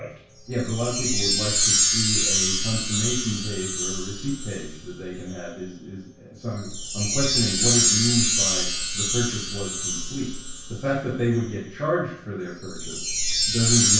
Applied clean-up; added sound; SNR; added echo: none; Chime; -3 dB; reverberation time 0.6 s.